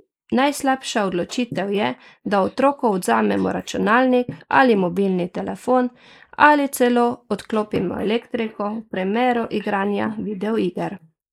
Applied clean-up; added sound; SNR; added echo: neural mask model Resemble Enhance denoiser.